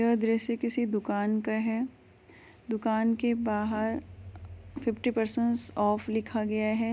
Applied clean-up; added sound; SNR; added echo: none; none; none; none.